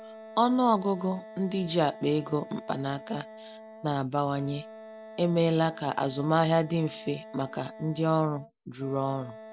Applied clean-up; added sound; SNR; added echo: none; Wind instrument, woodwind instrument; 17 dB; none.